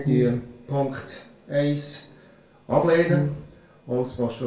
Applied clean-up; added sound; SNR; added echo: none; Brass instrument; 2 dB; reverberation time 0.3 s.